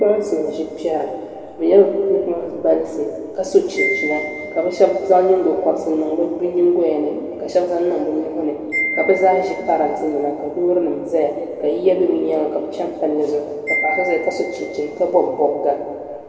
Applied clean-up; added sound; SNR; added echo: none; Wind chime; 13 dB; reverberation time 2.3 s.